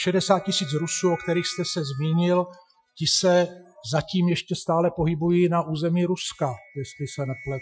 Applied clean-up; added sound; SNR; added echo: classical method Wiener filter.